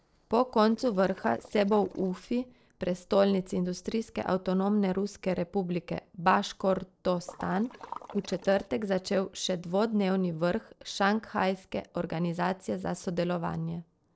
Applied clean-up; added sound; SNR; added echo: neural separator model SepFormer DNS4.